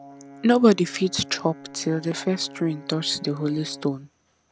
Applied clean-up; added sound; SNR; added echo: none; Brass instrument; 19 dB; none.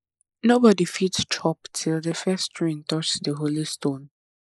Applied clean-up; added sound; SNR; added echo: neural mask model Resemble Enhance denoiser.